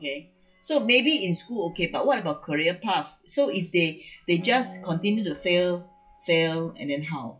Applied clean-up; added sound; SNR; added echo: classical method WPE with log-MMSE.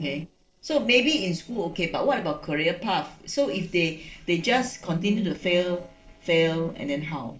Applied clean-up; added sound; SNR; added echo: neural separator model SepFormer DNS4.